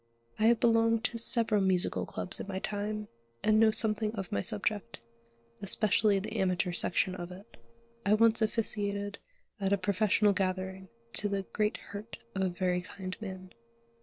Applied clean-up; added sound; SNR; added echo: neural separator model SepFormer DNS4.